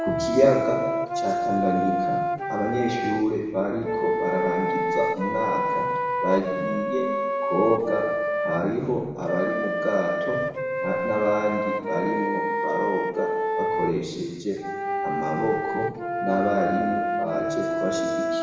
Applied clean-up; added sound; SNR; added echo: none; Wind instrument, woodwind instrument; 0 dB; reverberation time 1.2 s.